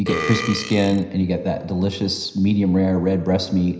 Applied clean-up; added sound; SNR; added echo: none; Burping, eructation; 9 dB; reverberation time 0.9 s.